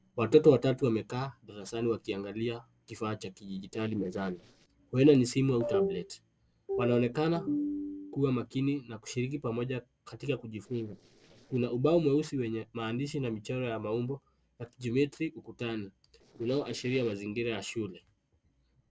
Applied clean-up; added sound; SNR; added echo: neural separator model SepFormer DNS4.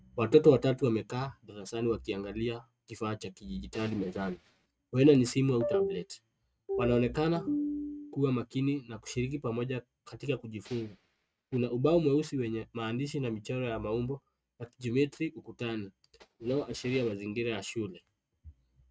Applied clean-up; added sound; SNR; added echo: neural mask model RNNoise.